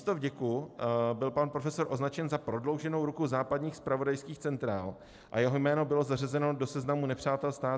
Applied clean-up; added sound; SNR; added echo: none; none; none; none.